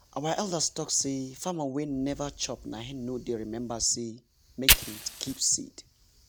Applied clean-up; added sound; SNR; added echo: none; Fire; 2 dB; none.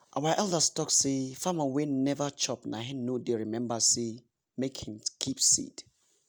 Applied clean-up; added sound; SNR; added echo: none; none; none; none.